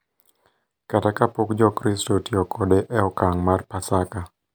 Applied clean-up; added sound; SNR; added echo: none; none; none; none.